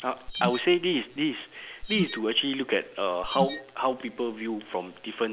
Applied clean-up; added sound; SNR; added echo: none; Chirp, tweet; 10 dB; none.